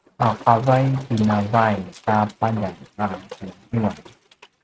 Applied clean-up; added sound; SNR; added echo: neural mask model RNNoise.